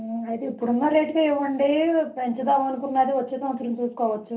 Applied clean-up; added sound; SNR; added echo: none; none; none; reverberation time 0.3 s.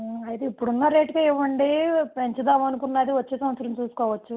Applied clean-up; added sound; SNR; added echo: none; none; none; none.